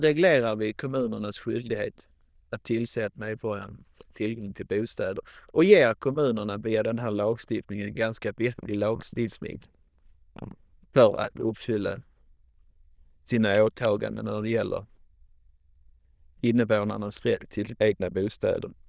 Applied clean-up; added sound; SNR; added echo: neural diffusion model UNIVERSE++.